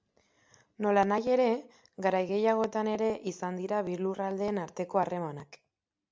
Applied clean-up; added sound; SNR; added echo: none; none; none; none.